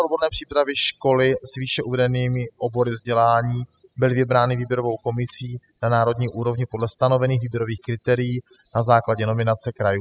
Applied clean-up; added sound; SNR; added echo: classical method spectral subtraction.